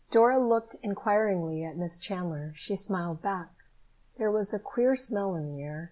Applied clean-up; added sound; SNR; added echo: none; none; none; none.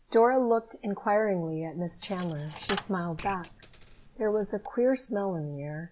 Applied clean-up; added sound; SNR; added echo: none; Coin (dropping); 15 dB; none.